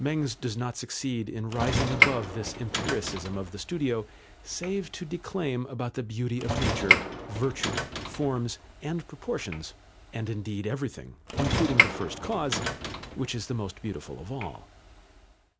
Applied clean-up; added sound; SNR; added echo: none; Sliding door / Train; 0 dB; none.